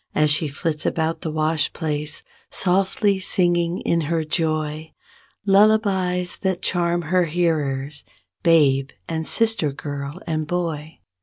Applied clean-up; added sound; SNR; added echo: none; none; none; none.